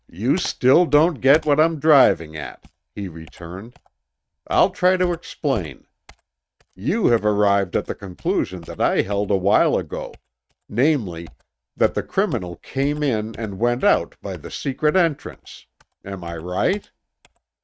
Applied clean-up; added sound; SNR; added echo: neural mask model RNNoise.